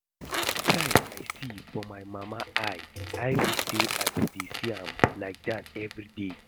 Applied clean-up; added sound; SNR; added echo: none; Crackle + Crushing / Wood; -2 dB; none.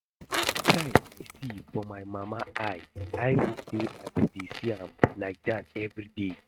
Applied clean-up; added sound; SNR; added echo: neural mask model RNNoise.